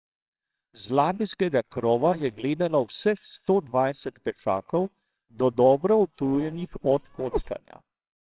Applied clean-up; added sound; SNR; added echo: neural separator model SepFormer WHAMR!.